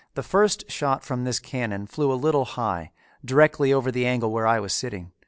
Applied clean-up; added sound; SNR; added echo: none; none; none; none.